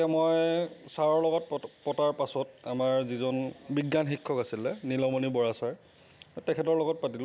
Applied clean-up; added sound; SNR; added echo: none; none; none; none.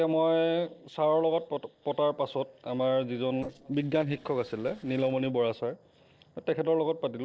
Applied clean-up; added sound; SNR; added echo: neural separator model SepFormer DNS4.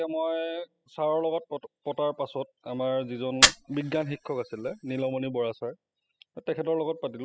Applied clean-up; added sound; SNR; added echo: classical method spectral subtraction.